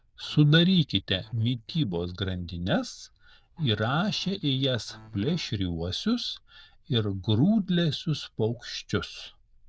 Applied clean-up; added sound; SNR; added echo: neural diffusion model UNIVERSE++.